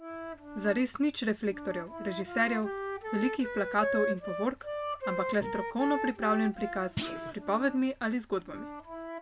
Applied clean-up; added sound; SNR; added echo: none; Wind instrument, woodwind instrument + Thump, thud; 5 dB; none.